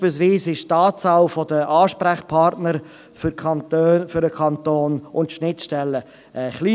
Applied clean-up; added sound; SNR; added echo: none; none; none; none.